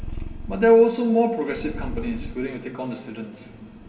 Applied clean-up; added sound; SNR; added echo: none; Purr; 12 dB; reverberation time 2.3 s.